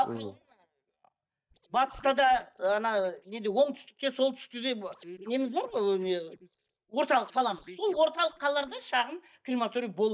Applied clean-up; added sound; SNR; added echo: neural mask model DeepFilterNet 3.